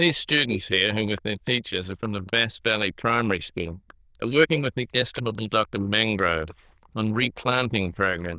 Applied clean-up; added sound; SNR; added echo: neural diffusion model UNIVERSE++.